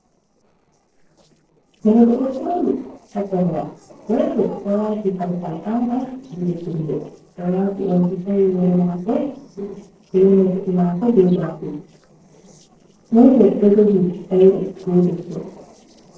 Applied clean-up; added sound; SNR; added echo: neural separator model SepFormer DNS4.